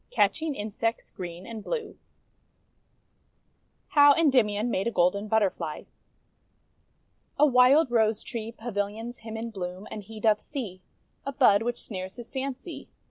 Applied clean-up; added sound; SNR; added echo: none; none; none; none.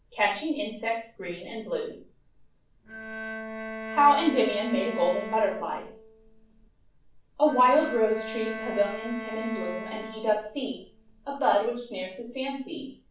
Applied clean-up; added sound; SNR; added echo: none; Bowed string instrument; 9 dB; reverberation time 0.3 s.